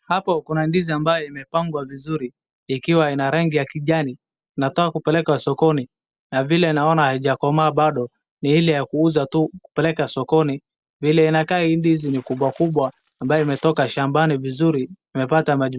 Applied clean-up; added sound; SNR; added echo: neural separator model SepFormer DNS4.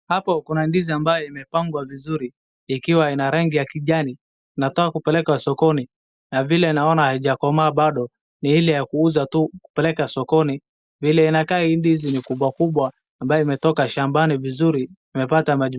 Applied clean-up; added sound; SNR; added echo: neural mask model DeepFilterNet 3.